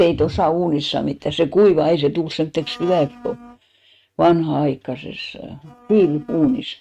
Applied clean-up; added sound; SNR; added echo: neural mask model RNNoise.